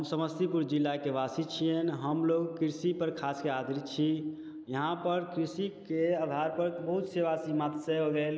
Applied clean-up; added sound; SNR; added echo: none; none; none; none.